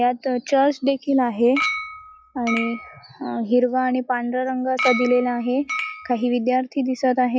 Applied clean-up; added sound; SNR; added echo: classical method log-MMSE.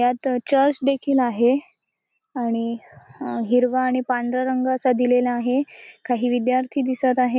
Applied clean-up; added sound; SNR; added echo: none; none; none; none.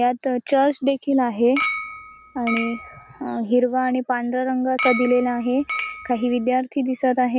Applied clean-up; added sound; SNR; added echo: none; Chink, clink; 8 dB; none.